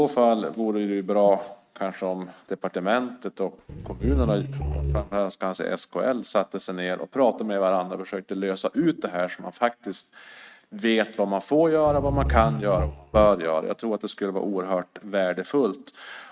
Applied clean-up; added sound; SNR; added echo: neural mask model RNNoise.